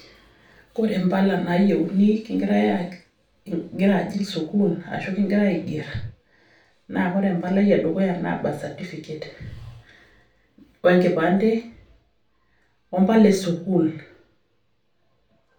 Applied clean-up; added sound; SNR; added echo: none; none; none; reverberation time 0.3 s.